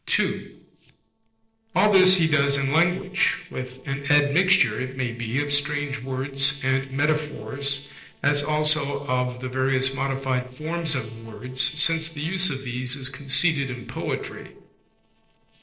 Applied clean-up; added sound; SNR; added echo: neural separator model SepFormer DNS4.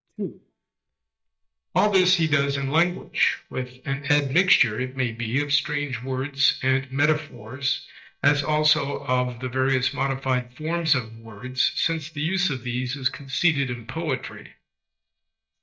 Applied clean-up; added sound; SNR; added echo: neural mask model DeepFilterNet 3.